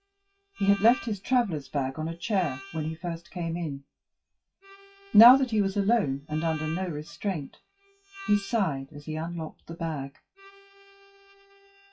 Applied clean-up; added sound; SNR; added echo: classical method WPE with log-MMSE.